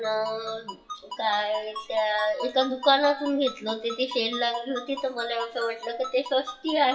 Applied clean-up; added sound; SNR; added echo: classical method WPE with log-MMSE.